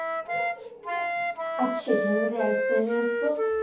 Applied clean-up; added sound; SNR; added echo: none; Wind instrument, woodwind instrument; -2 dB; reverberation time 0.7 s.